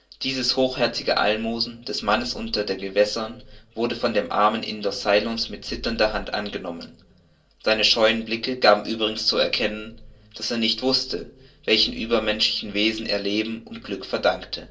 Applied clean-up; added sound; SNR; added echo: none; none; none; reverberation time 0.2 s.